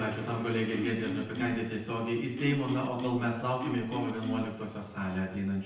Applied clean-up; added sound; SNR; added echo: none; Cough; 5 dB; reverberation time 0.9 s.